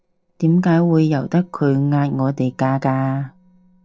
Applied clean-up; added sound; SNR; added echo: neural separator model SepFormer DNS4.